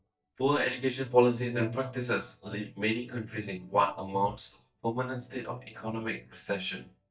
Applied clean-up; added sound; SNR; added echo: neural mask model DeepFilterNet 3.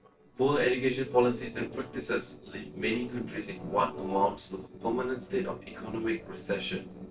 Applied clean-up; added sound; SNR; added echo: neural separator model SepFormer DNS4.